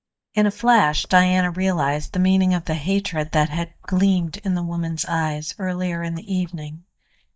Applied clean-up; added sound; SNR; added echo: neural mask model DeepFilterNet 3.